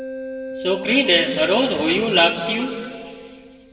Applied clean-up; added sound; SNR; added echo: none; Keyboard (musical); 11 dB; reverberation time 2.3 s.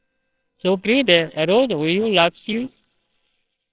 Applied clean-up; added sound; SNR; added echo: neural separator model SepFormer WHAMR!.